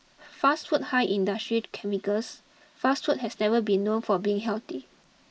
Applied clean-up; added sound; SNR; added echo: neural mask model Resemble Enhance denoiser.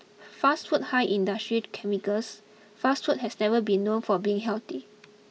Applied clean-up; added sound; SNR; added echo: none; none; none; none.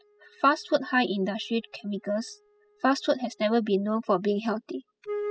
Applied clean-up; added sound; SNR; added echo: classical method spectral subtraction.